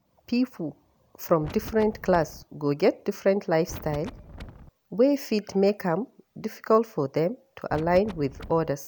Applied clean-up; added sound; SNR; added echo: none; Wind; 14 dB; none.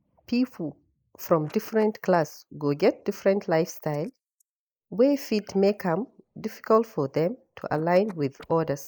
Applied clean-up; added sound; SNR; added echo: neural mask model Resemble Enhance denoiser.